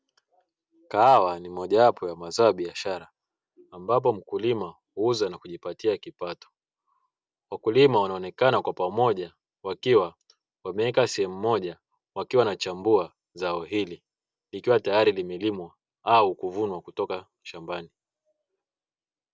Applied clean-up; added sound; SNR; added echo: none; none; none; none.